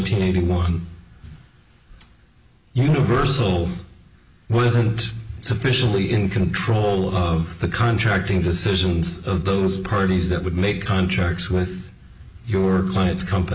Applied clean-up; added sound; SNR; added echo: none; none; none; none.